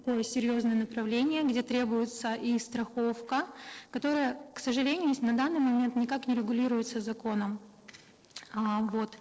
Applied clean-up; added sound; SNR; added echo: neural separator model SepFormer DNS4.